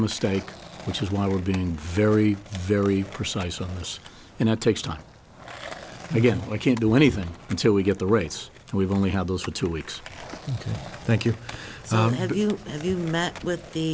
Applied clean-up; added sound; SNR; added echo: none; Skateboard; 18 dB; none.